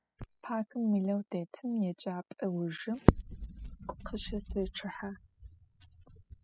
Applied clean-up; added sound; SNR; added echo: classical method spectral subtraction.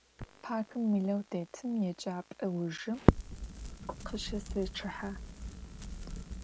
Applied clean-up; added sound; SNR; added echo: none; Crackle; 0 dB; none.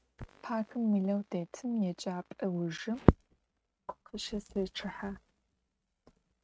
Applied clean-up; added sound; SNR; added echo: neural mask model RNNoise.